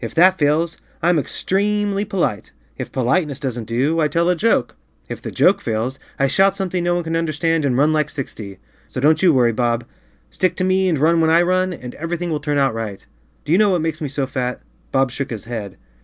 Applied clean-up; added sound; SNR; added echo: none; none; none; none.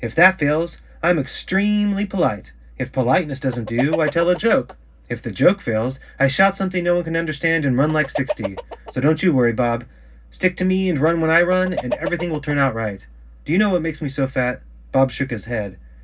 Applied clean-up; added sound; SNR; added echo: none; Chicken, rooster; 11 dB; reverberation time 0.4 s.